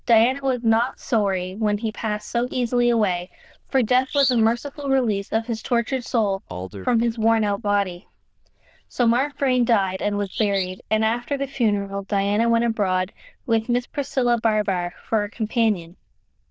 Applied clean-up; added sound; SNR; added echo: neural diffusion model UNIVERSE++.